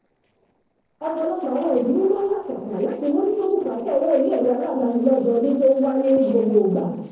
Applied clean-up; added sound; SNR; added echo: neural separator model SepFormer DNS4.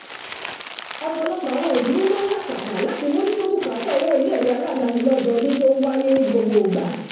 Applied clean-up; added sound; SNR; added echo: none; Crumpling, crinkling; 14 dB; reverberation time 0.7 s.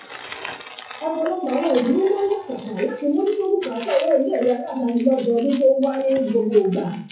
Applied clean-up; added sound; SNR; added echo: classical method WPE with log-MMSE.